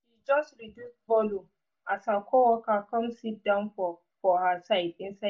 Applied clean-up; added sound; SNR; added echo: none; none; none; reverberation time 0.2 s.